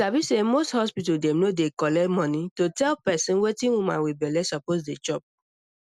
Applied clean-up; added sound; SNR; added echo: none; none; none; none.